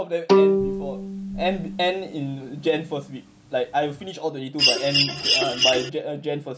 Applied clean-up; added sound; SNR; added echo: none; Bowed string instrument + Mechanisms; -3 dB; none.